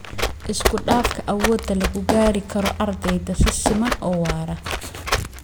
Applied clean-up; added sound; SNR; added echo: none; Fireworks + Run; 4 dB; none.